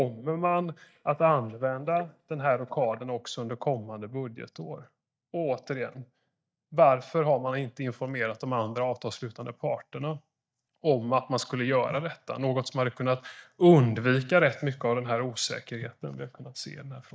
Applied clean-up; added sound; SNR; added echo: neural mask model DeepFilterNet 3.